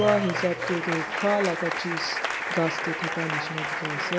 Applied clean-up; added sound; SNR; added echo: none; Applause; 1 dB; none.